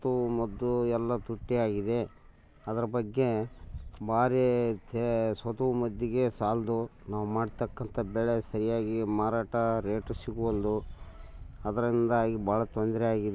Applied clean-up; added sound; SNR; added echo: none; none; none; none.